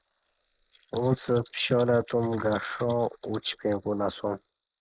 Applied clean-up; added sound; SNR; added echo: neural mask model Resemble Enhance denoiser.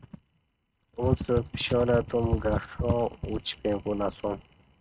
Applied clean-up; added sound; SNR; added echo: neural mask model RNNoise.